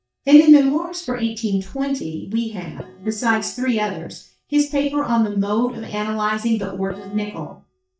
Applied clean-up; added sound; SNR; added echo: neural mask model DeepFilterNet 3.